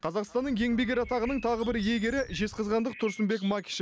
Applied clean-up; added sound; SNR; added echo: none; Wind + Bird; 16 dB; none.